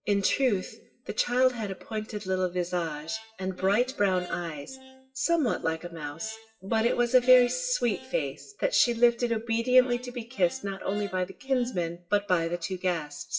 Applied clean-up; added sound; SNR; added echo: classical method WPE with log-MMSE.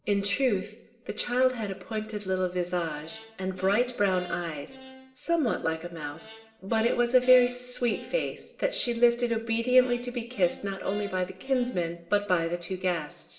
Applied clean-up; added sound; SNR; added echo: none; Brass instrument; 20 dB; reverberation time 0.7 s.